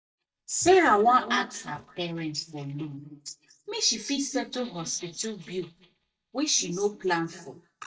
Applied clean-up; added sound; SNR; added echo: neural mask model DeepFilterNet 3.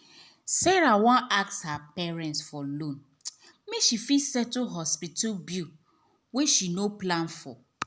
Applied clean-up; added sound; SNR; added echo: none; none; none; none.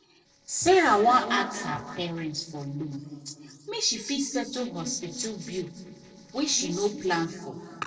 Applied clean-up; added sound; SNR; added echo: neural separator model SepFormer DNS4.